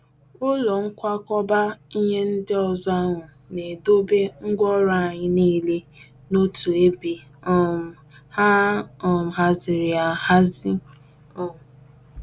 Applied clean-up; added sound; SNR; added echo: none; none; none; none.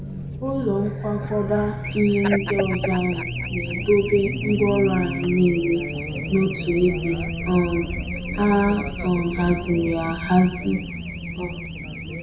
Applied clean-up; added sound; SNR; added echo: none; Race car, auto racing / Alarm; 6 dB; reverberation time 0.6 s.